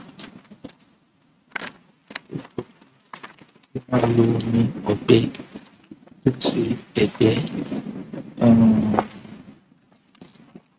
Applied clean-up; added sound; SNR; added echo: neural mask model RNNoise.